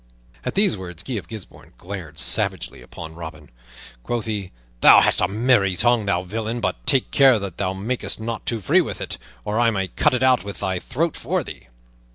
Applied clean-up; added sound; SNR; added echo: none; none; none; none.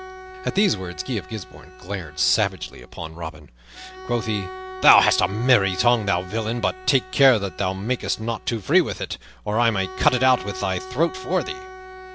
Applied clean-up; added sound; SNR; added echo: none; Bowed string instrument; 15 dB; none.